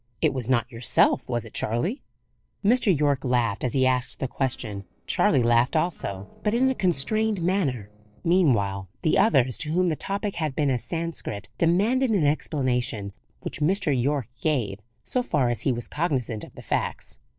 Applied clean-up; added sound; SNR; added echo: neural separator model SepFormer DNS4.